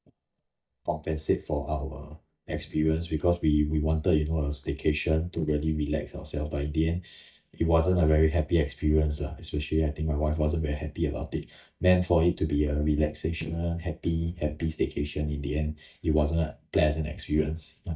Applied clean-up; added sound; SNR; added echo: neural mask model DeepFilterNet 3.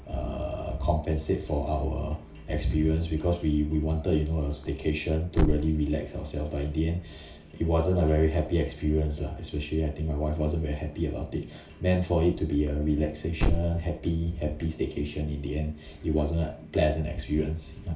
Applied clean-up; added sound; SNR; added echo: none; Thump, thud; 11 dB; reverberation time 0.3 s.